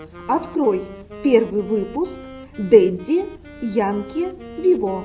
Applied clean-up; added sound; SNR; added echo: none; Wind instrument, woodwind instrument; 18 dB; none.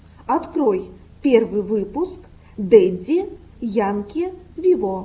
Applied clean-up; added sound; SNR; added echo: none; none; none; none.